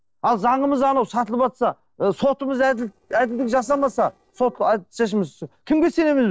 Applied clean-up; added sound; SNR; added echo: neural separator model SepFormer DNS4.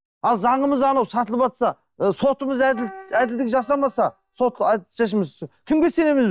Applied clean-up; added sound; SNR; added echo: neural mask model DeepFilterNet 3.